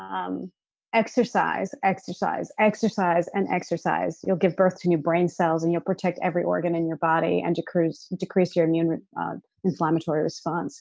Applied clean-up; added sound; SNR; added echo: none; none; none; none.